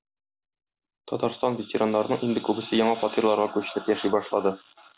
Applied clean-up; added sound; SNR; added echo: none; none; none; none.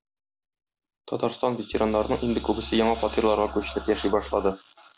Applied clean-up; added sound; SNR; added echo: none; Engine; 15 dB; none.